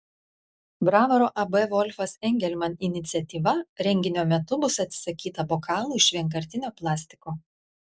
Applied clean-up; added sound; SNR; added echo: none; none; none; none.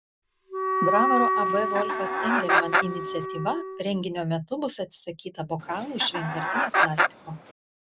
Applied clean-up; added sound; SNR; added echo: none; Chicken, rooster + Wind instrument, woodwind instrument; -4 dB; none.